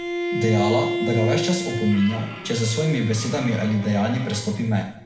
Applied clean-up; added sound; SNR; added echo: none; Bowed string instrument; 6 dB; reverberation time 0.7 s.